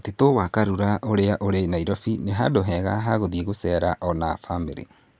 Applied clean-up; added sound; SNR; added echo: none; none; none; none.